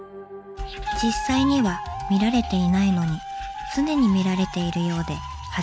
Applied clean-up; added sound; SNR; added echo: none; none; none; none.